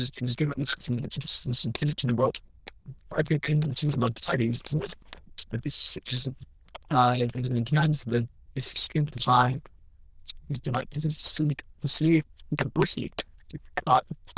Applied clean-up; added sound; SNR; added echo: neural diffusion model UNIVERSE++.